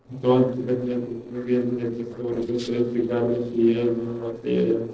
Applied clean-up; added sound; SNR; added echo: neural separator model SepFormer DNS4.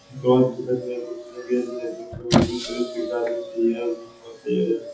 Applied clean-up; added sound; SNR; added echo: classical method WPE with log-MMSE.